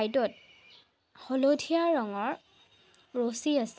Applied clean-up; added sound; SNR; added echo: none; none; none; none.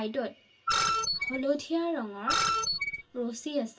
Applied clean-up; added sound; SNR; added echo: none; Screech; -3 dB; reverberation time 0.1 s.